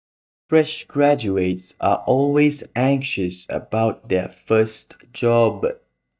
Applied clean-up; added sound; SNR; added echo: neural mask model DeepFilterNet 3.